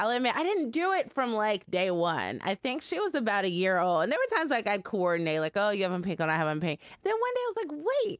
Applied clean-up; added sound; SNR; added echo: none; none; none; none.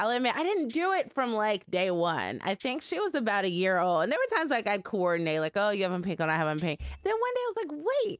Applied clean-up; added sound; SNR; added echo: neural mask model DeepFilterNet 3.